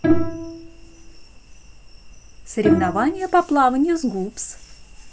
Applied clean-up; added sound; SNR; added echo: none; Bowed string instrument; 4 dB; none.